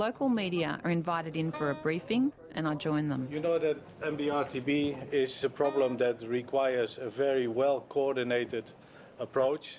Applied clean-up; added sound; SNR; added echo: none; Wind instrument, woodwind instrument; 16 dB; none.